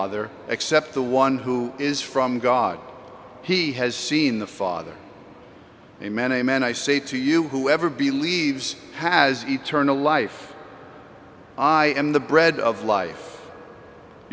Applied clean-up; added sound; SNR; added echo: none; none; none; none.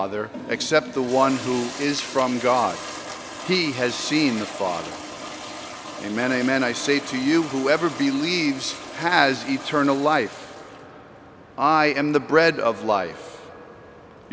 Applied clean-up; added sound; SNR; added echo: none; Toilet flush; 14 dB; none.